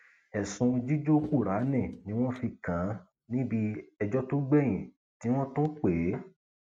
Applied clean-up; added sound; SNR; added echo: neural mask model RNNoise.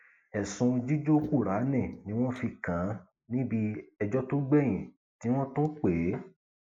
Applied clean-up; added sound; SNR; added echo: neural mask model Resemble Enhance denoiser.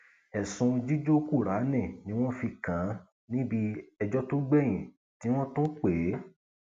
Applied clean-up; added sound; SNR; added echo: none; none; none; none.